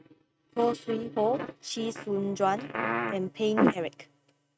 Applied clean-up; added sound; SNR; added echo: neural mask model RNNoise.